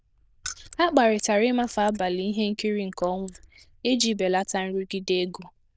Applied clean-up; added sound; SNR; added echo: neural diffusion model UNIVERSE++.